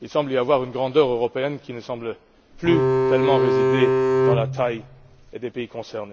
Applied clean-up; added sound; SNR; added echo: none; Bowed string instrument; -4 dB; none.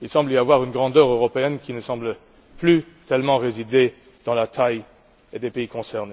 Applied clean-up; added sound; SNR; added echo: none; none; none; none.